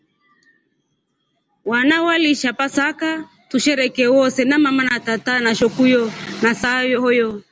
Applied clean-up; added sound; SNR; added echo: none; none; none; none.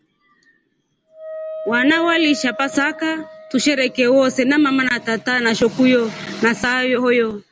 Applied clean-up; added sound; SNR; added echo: none; Wind instrument, woodwind instrument; 17 dB; none.